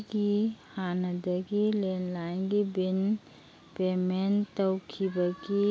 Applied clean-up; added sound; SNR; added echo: none; none; none; none.